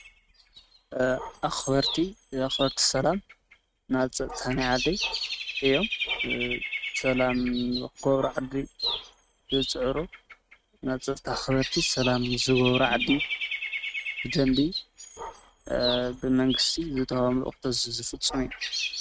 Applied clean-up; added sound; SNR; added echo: neural mask model RNNoise.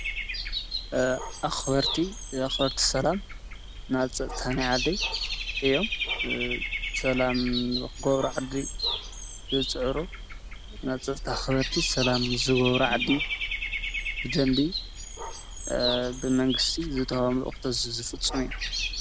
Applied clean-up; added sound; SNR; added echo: none; Bird / Dog; 4 dB; none.